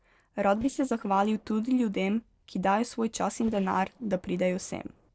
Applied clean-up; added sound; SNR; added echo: neural separator model SepFormer DNS4.